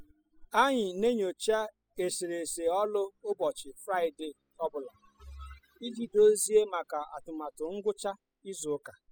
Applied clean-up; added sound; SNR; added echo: classical method spectral subtraction.